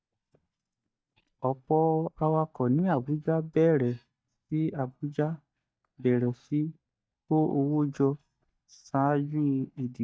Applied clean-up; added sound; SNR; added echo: neural mask model DeepFilterNet 3.